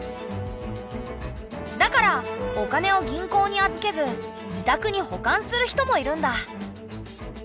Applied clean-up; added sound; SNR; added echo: none; none; none; none.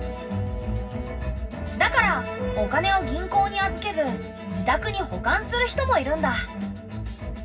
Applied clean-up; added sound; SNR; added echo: none; none; none; reverberation time 0.4 s.